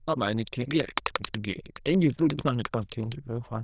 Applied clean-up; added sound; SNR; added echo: neural diffusion model UNIVERSE++.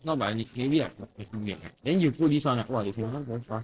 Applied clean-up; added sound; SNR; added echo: neural separator model SepFormer DNS4.